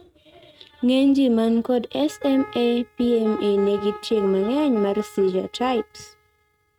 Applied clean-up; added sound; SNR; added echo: neural mask model RNNoise.